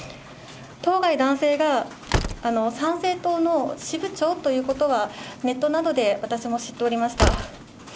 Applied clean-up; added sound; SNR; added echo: none; Slam; 9 dB; none.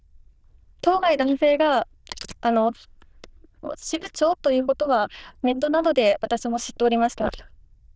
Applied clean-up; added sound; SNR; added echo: neural diffusion model UNIVERSE++.